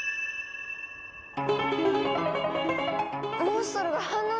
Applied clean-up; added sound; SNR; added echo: none; none; none; none.